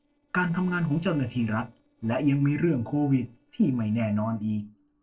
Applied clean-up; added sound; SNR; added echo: neural separator model SepFormer DNS4.